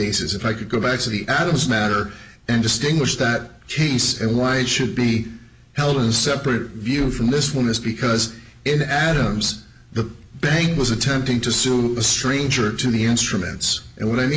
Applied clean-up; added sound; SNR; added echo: none; none; none; none.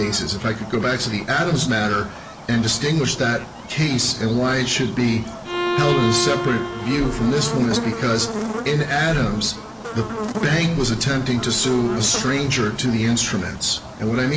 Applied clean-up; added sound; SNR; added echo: none; Buzz + Bowed string instrument; 8 dB; none.